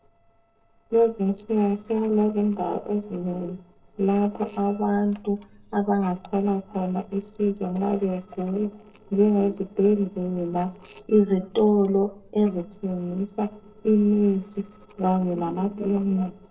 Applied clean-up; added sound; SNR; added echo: neural separator model SepFormer DNS4.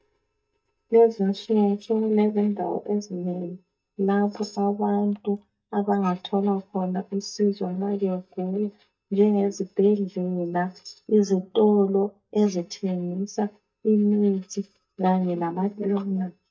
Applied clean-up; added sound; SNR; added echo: neural mask model DeepFilterNet 3.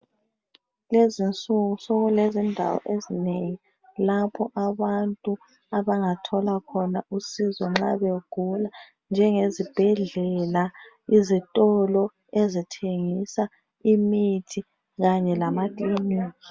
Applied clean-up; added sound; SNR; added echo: none; none; none; none.